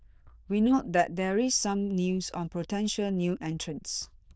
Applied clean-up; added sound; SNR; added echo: neural diffusion model UNIVERSE++.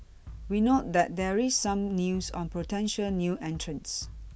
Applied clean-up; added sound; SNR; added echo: none; Bass drum; 15 dB; none.